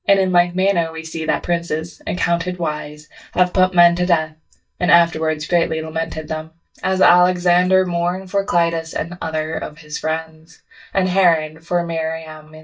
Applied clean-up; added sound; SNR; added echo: neural mask model DeepFilterNet 3.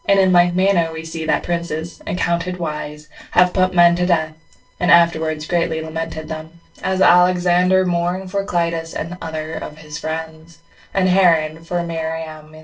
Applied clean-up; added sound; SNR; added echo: neural separator model SepFormer DNS4.